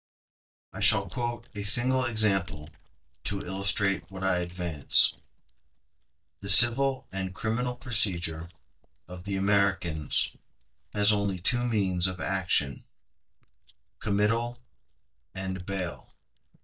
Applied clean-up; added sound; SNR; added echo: neural mask model DeepFilterNet 3.